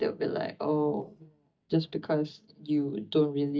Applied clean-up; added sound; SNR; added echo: neural mask model DeepFilterNet 3.